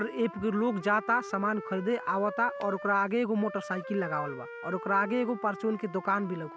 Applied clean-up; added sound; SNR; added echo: none; Wind instrument, woodwind instrument; 13 dB; none.